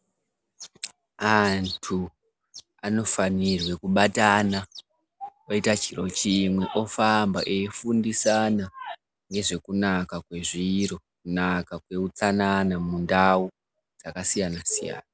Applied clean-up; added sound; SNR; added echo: none; none; none; none.